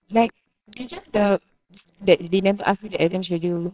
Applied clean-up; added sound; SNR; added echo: neural separator model SepFormer WHAMR!.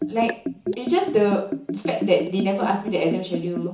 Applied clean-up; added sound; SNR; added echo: none; Liquid; 6 dB; reverberation time 0.7 s.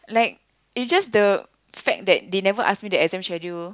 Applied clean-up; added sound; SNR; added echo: none; none; none; none.